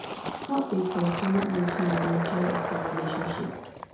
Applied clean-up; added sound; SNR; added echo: none; Fill (with liquid); 4 dB; reverberation time 2.2 s.